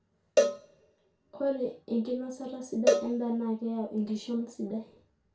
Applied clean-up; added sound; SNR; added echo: none; Cowbell; -1 dB; reverberation time 0.2 s.